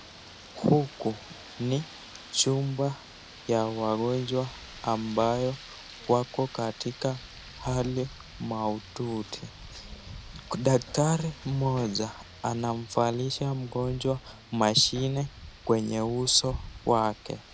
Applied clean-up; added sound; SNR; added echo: none; Rain; 16 dB; none.